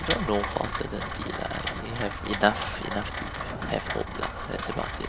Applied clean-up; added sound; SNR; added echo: none; Rain; 2 dB; none.